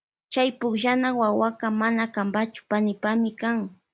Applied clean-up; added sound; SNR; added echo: none; none; none; none.